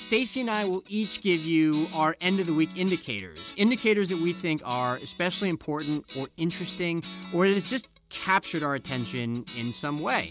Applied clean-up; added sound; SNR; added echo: none; Guitar; 16 dB; none.